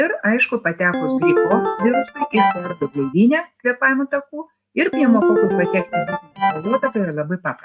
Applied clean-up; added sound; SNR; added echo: neural mask model RNNoise.